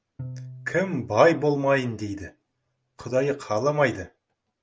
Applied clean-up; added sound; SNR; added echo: none; Bowed string instrument; 19 dB; none.